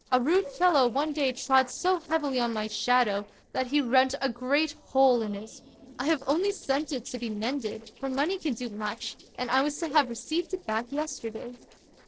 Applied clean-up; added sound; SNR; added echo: neural separator model SepFormer DNS4.